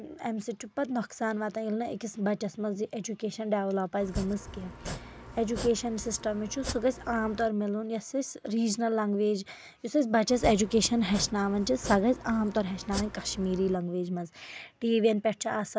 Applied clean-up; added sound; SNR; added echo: none; Domestic sounds, home sounds; 11 dB; none.